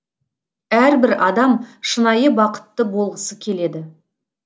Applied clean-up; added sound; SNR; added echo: none; none; none; none.